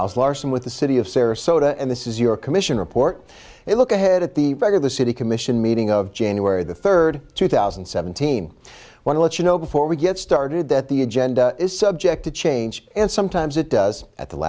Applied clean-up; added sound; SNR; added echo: none; none; none; none.